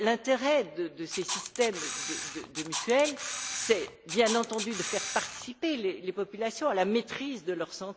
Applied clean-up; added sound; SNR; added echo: none; Camera; 6 dB; none.